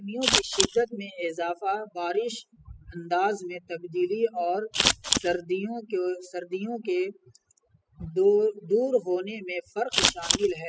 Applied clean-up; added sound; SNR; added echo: classical method spectral subtraction.